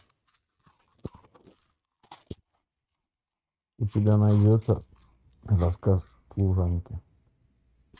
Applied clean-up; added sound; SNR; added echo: neural mask model RNNoise.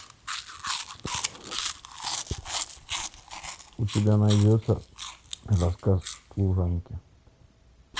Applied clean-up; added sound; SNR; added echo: none; Chewing, mastication; 10 dB; none.